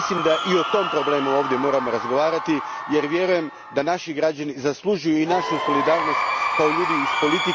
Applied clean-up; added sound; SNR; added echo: none; Crowd / Cheering; 3 dB; none.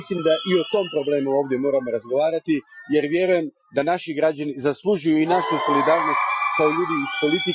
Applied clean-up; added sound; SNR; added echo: classical method Wiener filter.